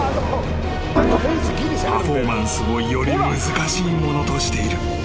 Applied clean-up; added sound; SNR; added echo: none; Organ; 6 dB; none.